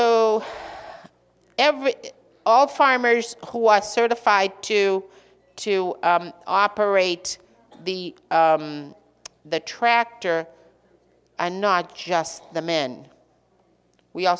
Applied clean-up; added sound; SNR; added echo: none; none; none; none.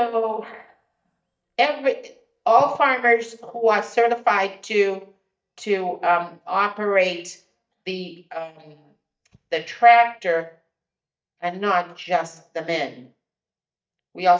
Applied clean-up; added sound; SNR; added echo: neural mask model DeepFilterNet 3.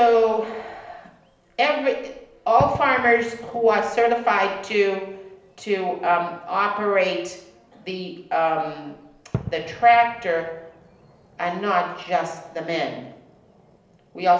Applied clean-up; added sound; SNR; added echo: none; Fireworks; 19 dB; reverberation time 0.8 s.